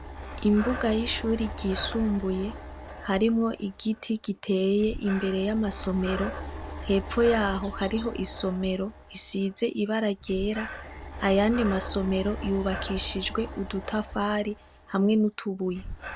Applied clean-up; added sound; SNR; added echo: none; Breathing; 11 dB; none.